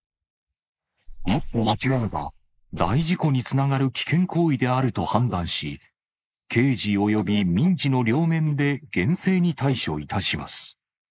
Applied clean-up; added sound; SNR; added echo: neural mask model Resemble Enhance denoiser.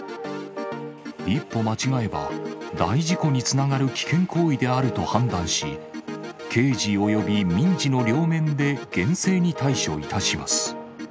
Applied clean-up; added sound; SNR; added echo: none; none; none; none.